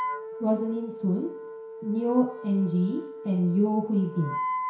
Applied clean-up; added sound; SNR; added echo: none; Wind instrument, woodwind instrument; 8 dB; reverberation time 0.6 s.